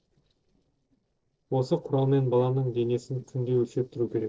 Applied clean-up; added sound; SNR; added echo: neural separator model SepFormer DNS4.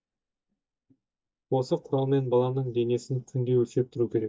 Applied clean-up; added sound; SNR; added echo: neural mask model DeepFilterNet 3.